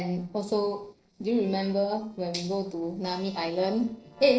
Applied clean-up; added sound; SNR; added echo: neural separator model SepFormer DNS4.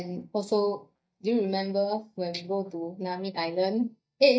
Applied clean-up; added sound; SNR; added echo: neural mask model DeepFilterNet 3.